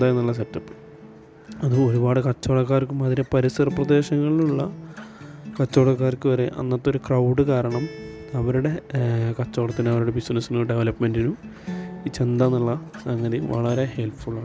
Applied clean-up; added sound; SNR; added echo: none; Acoustic guitar; 17 dB; none.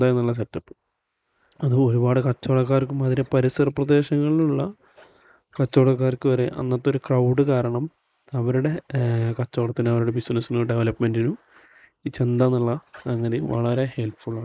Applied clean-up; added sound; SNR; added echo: neural mask model Resemble Enhance denoiser.